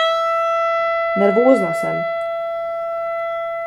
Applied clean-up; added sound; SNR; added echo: none; Wind instrument, woodwind instrument; -3 dB; none.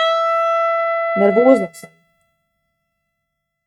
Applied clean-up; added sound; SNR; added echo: neural mask model RNNoise.